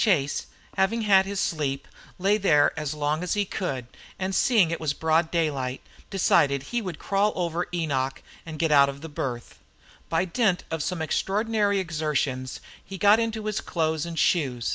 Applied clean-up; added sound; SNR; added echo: none; none; none; none.